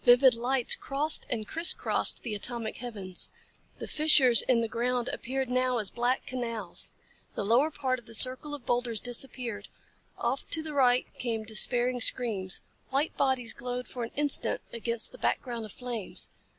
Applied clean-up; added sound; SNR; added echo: none; none; none; none.